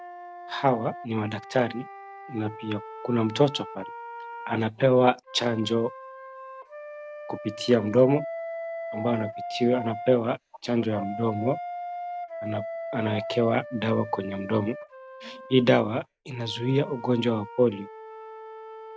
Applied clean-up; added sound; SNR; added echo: none; Wind instrument, woodwind instrument; 11 dB; none.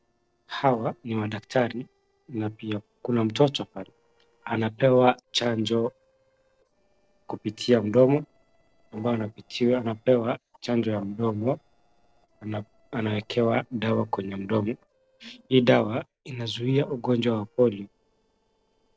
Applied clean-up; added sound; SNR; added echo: neural separator model SepFormer DNS4.